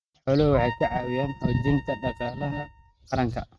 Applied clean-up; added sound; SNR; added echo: neural mask model RNNoise.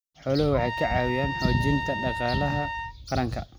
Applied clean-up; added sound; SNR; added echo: none; Trumpet; 6 dB; none.